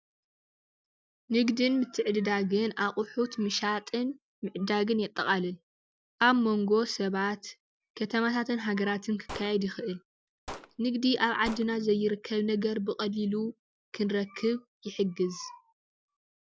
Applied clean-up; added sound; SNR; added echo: none; Gunshot, gunfire; 17 dB; none.